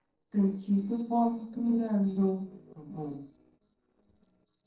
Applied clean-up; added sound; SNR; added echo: neural separator model SepFormer DNS4.